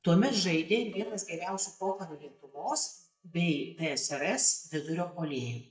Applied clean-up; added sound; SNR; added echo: neural mask model DeepFilterNet 3.